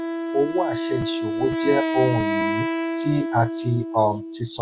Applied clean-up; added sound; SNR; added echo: none; Wind instrument, woodwind instrument; 2 dB; none.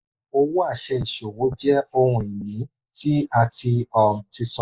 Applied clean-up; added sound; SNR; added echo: neural mask model Resemble Enhance denoiser.